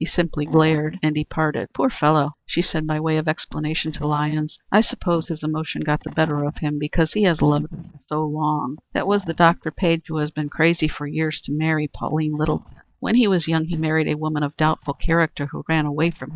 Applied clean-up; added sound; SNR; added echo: neural mask model DeepFilterNet 3.